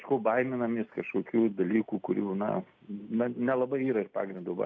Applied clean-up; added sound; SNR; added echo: none; none; none; none.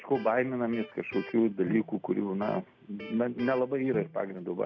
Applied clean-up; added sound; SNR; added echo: none; Electric guitar; 15 dB; none.